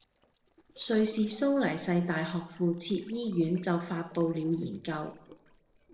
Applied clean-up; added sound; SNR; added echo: neural separator model SepFormer DNS4.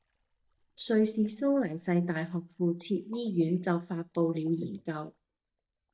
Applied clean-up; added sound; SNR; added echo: neural mask model DeepFilterNet 3.